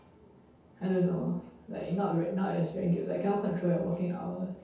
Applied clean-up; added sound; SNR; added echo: none; none; none; reverberation time 0.8 s.